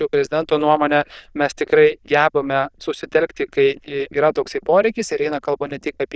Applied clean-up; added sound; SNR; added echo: neural diffusion model UNIVERSE++.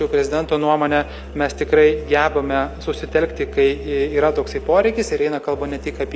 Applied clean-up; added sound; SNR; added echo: none; Musical instrument; 15 dB; none.